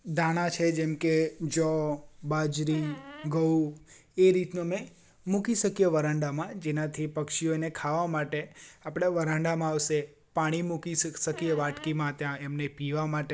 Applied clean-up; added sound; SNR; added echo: none; Squeak; 18 dB; none.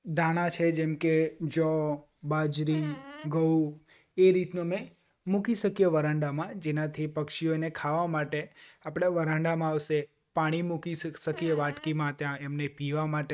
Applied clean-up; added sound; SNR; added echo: neural mask model RNNoise.